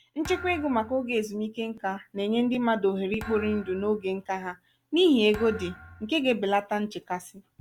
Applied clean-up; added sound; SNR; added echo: none; Thump, thud; 17 dB; none.